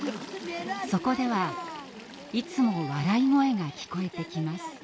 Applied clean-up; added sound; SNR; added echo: none; Toilet flush; 18 dB; none.